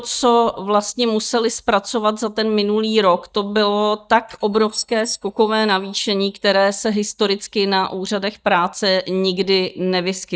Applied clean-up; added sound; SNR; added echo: neural mask model DeepFilterNet 3.